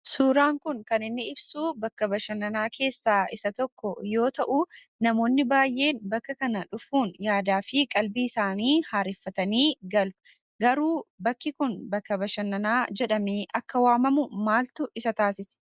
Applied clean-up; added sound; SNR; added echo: none; none; none; none.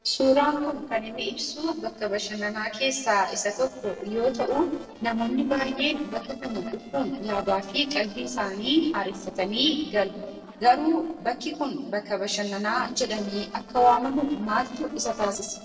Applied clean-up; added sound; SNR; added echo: neural separator model SepFormer DNS4.